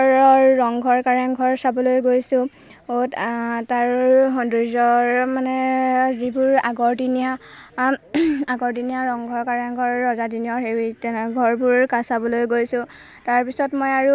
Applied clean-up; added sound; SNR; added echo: none; none; none; none.